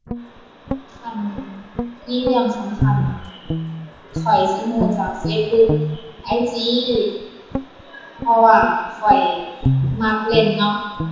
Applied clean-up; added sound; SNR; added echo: none; Guitar; 5 dB; reverberation time 1.0 s.